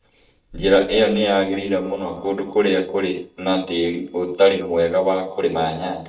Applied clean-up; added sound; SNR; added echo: neural mask model DeepFilterNet 3.